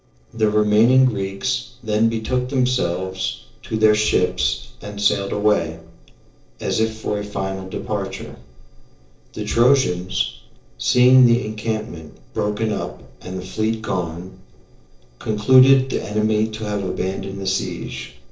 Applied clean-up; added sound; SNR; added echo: neural separator model SepFormer DNS4.